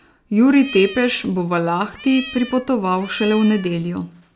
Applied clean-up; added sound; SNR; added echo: none; Cat; 16 dB; none.